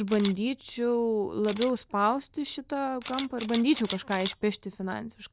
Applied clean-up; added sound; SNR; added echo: none; Camera; 15 dB; none.